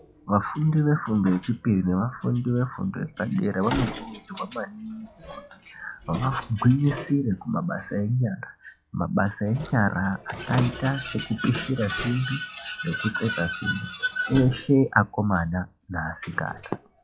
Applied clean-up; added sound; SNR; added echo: classical method log-MMSE.